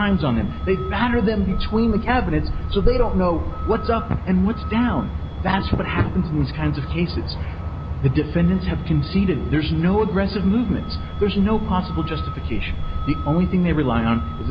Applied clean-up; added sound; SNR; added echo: none; Truck; 4 dB; none.